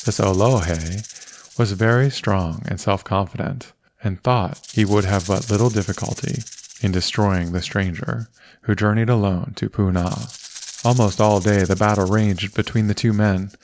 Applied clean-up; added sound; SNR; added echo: none; Rattle (instrument); 20 dB; none.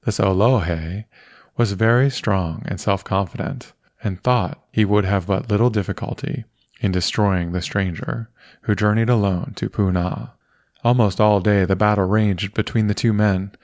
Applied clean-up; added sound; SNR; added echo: none; none; none; none.